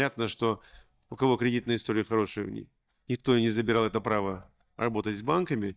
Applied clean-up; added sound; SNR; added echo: neural mask model DeepFilterNet 3.